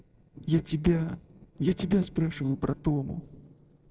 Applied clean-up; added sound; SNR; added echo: neural separator model SepFormer DNS4.